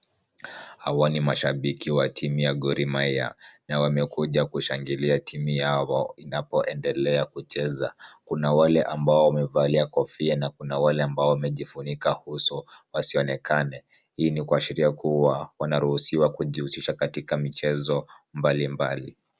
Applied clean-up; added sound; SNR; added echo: none; none; none; none.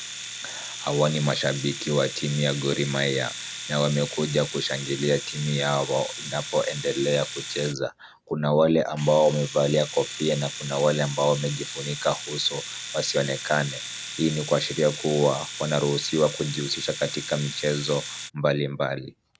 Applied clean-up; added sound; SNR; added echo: none; Domestic sounds, home sounds; 10 dB; none.